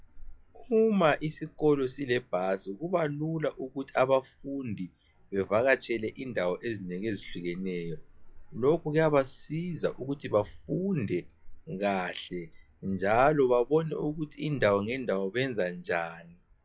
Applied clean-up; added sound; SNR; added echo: classical method log-MMSE.